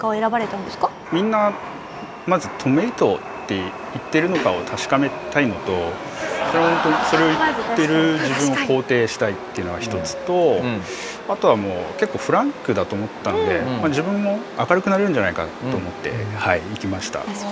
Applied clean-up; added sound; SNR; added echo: none; Chatter / Subway, metro, underground; 11 dB; none.